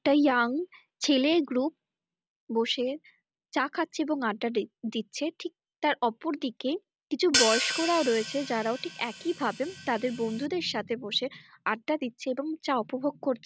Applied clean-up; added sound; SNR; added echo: none; Hi-hat; 4 dB; none.